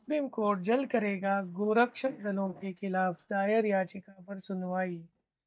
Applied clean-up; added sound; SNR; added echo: neural mask model DeepFilterNet 3.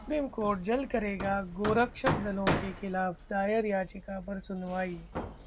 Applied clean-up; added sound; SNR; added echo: none; Hammer; 6 dB; none.